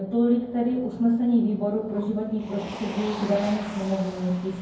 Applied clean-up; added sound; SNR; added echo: none; Motor vehicle (road); 16 dB; reverberation time 0.9 s.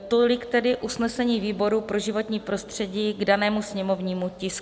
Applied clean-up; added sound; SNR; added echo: none; none; none; none.